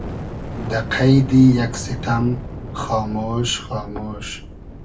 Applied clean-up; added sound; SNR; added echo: none; Fire; 10 dB; reverberation time 0.2 s.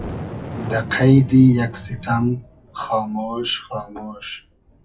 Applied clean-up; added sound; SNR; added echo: classical method WPE with log-MMSE.